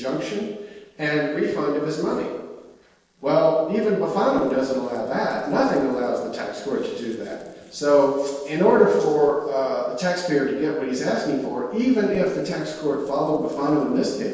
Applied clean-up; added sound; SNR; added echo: neural separator model SepFormer DNS4.